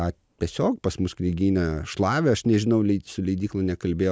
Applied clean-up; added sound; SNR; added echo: none; none; none; none.